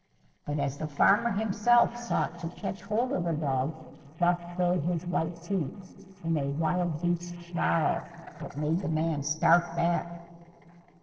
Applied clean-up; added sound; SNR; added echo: neural separator model SepFormer DNS4.